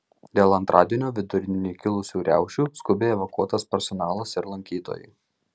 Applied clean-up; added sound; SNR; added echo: none; none; none; none.